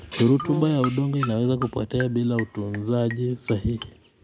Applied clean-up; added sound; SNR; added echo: none; Brass instrument + Marimba, xylophone; 12 dB; none.